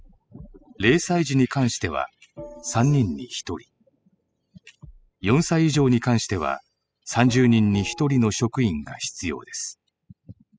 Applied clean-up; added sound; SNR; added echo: classical method spectral subtraction.